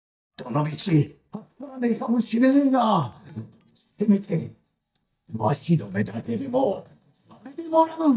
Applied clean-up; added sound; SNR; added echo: neural mask model DeepFilterNet 3.